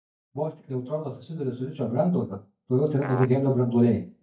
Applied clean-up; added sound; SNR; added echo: neural mask model DeepFilterNet 3.